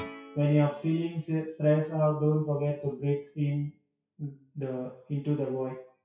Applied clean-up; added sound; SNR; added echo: classical method WPE with log-MMSE.